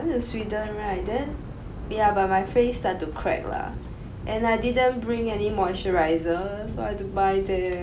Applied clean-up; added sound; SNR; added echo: none; Thunder; 13 dB; none.